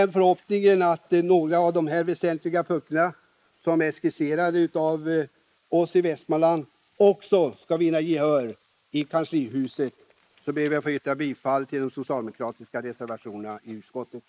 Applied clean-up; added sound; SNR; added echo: neural mask model Resemble Enhance denoiser.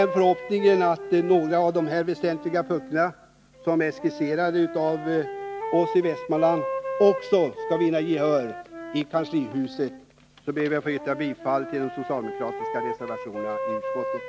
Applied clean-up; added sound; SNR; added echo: none; Wind instrument, woodwind instrument; 9 dB; none.